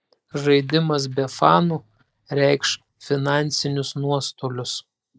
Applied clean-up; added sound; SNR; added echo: neural mask model DeepFilterNet 3.